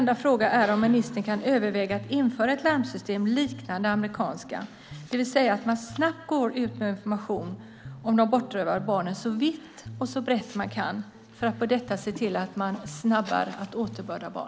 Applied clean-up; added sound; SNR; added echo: none; Guitar; 18 dB; none.